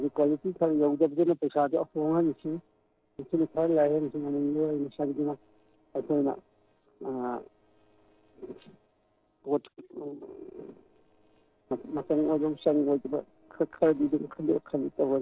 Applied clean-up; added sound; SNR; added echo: neural separator model SepFormer DNS4.